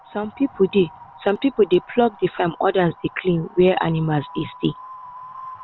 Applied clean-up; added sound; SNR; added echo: none; Wind; 20 dB; none.